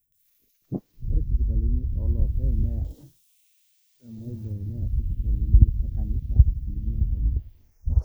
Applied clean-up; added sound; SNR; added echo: neural mask model Resemble Enhance denoiser.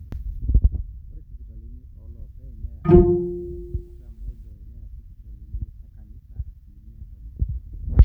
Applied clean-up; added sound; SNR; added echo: none; Bowed string instrument; -5 dB; none.